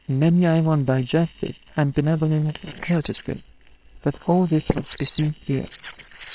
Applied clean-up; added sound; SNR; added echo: neural separator model SepFormer WHAM!.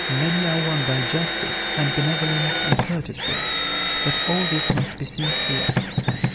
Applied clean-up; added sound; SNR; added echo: none; Drill; -3 dB; none.